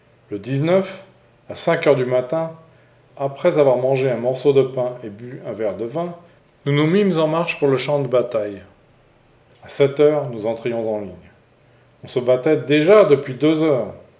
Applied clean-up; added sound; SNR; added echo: none; none; none; none.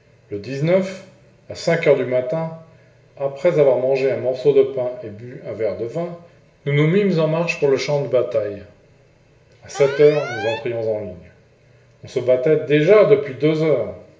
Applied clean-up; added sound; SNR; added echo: none; Alarm; 14 dB; reverberation time 0.6 s.